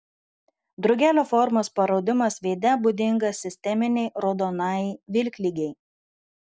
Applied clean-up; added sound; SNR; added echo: none; none; none; none.